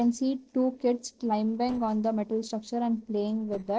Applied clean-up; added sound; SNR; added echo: neural separator model SepFormer DNS4.